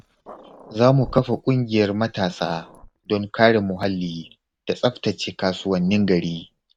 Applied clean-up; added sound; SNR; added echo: neural mask model RNNoise.